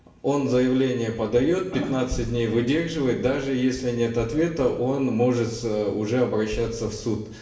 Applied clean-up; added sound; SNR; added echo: none; none; none; reverberation time 0.9 s.